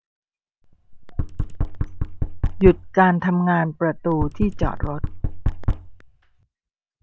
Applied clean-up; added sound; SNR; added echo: none; Knock; 1 dB; none.